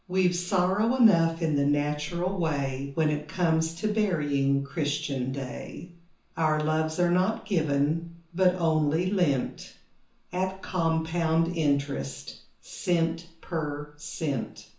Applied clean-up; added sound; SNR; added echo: none; none; none; reverberation time 0.9 s.